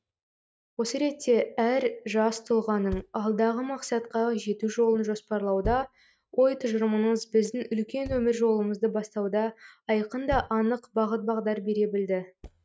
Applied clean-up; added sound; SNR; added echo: neural mask model RNNoise.